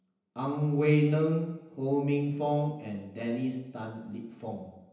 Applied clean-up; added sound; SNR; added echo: none; none; none; reverberation time 0.9 s.